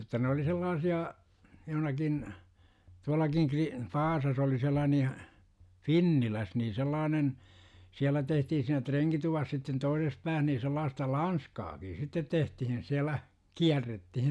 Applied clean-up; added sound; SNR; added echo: none; none; none; none.